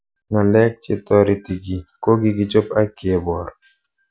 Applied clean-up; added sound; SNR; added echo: none; none; none; none.